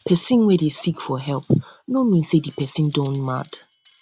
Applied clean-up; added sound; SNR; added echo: none; Cutlery, silverware; 19 dB; none.